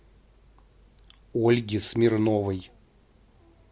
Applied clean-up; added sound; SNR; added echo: none; none; none; none.